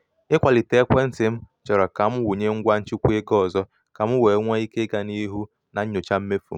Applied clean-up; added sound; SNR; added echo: none; none; none; none.